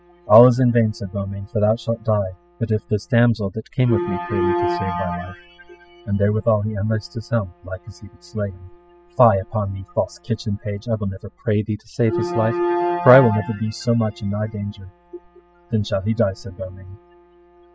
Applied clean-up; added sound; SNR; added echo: classical method spectral subtraction.